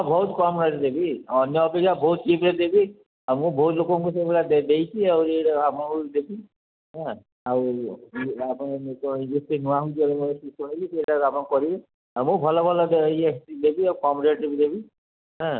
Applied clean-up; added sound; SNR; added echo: none; none; none; none.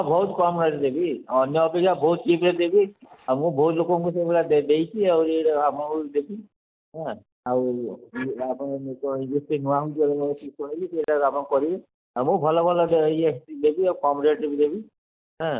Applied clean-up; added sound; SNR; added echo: neural mask model Resemble Enhance denoiser.